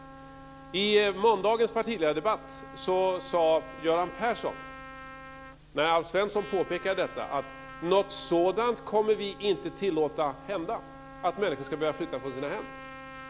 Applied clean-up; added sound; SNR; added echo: none; Trumpet; 17 dB; none.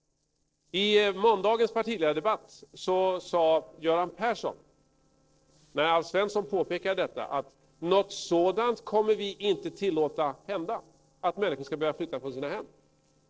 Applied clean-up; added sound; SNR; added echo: neural separator model SepFormer DNS4.